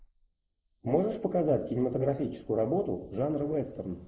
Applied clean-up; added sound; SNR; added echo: neural mask model Resemble Enhance denoiser.